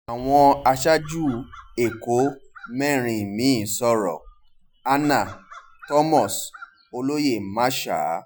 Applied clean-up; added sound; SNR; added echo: classical method Wiener filter.